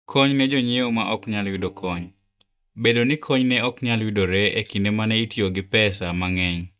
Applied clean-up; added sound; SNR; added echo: neural mask model DeepFilterNet 3.